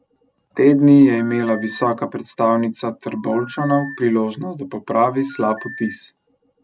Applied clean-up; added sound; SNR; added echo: none; Telephone; 20 dB; none.